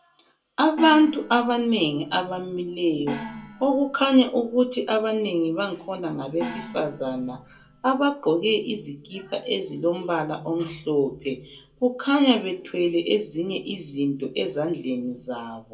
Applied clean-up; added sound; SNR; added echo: none; Gong; 15 dB; reverberation time 0.2 s.